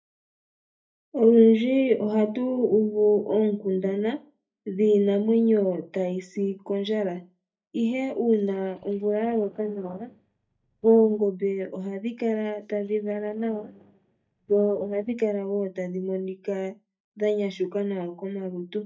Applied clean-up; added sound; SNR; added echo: neural mask model DeepFilterNet 3.